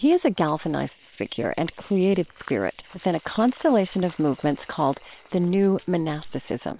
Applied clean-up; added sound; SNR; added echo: neural separator model SepFormer WHAM!.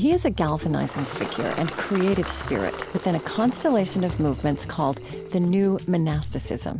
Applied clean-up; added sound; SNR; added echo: none; Engine; 13 dB; none.